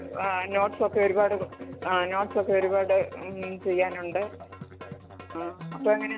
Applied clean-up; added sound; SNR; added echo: none; Musical instrument; 13 dB; none.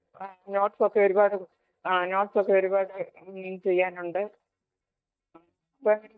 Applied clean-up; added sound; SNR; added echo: neural mask model DeepFilterNet 3.